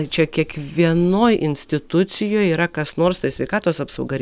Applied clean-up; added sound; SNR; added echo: none; none; none; none.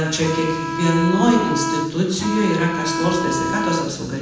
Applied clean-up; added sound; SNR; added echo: none; Bowed string instrument; 3 dB; reverberation time 1.0 s.